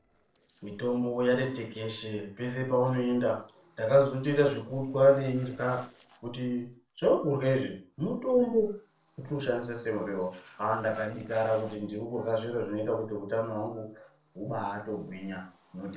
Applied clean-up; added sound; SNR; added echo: neural separator model SepFormer DNS4.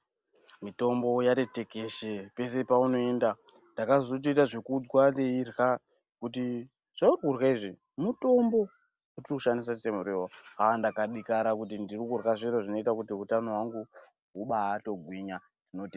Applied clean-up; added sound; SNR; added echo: none; none; none; none.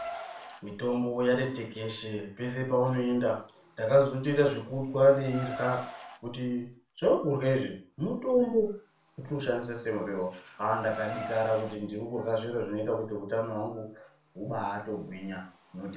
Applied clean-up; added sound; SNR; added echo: none; Car; 17 dB; reverberation time 0.3 s.